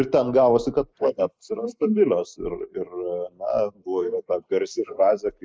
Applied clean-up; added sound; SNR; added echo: neural mask model Resemble Enhance denoiser.